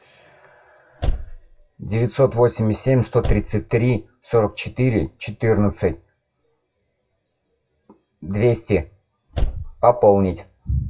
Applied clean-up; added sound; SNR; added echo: classical method WPE with log-MMSE.